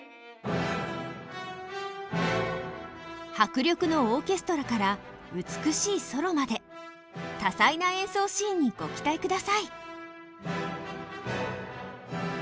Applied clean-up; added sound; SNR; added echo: none; none; none; none.